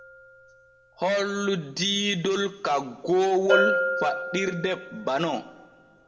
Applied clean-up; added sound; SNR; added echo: none; Bell; 4 dB; reverberation time 1.1 s.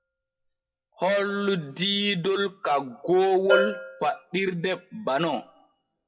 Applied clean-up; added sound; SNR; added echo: classical method WPE with log-MMSE.